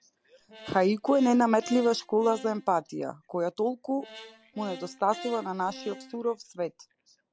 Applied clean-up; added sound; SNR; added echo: none; Brass instrument; 18 dB; none.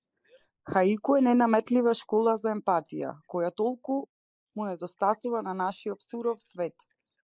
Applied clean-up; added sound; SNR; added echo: neural mask model Resemble Enhance denoiser.